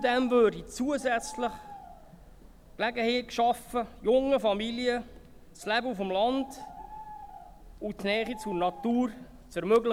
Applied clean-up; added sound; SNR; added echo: none; Bird; 18 dB; none.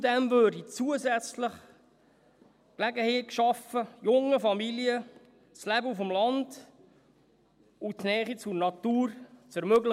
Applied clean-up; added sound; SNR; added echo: none; none; none; none.